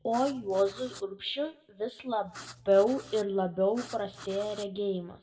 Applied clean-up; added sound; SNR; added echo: none; Writing; 17 dB; reverberation time 0.5 s.